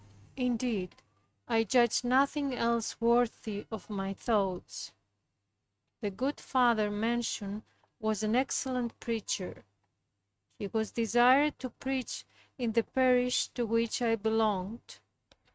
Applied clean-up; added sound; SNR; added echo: neural mask model RNNoise.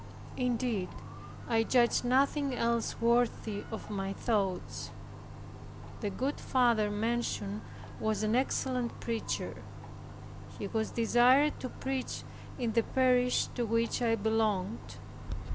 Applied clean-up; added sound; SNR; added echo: none; Clock; 13 dB; none.